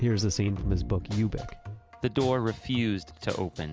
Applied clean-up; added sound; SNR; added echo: none; none; none; none.